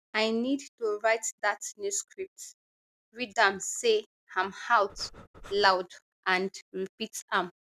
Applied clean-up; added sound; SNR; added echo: none; Breathing; 17 dB; none.